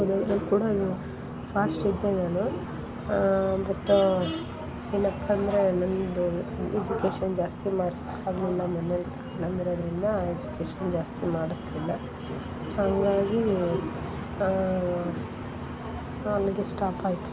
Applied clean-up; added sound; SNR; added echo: none; Boat, Water vehicle; 9 dB; none.